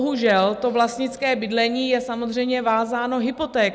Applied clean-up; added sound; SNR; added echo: none; none; none; none.